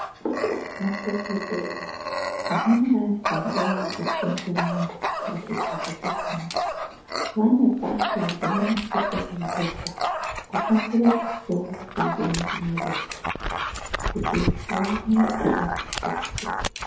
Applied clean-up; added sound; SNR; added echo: none; Dog; 3 dB; reverberation time 0.8 s.